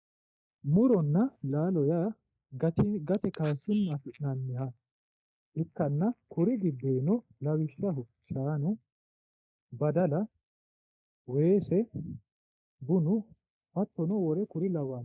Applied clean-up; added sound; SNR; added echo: neural mask model Resemble Enhance denoiser.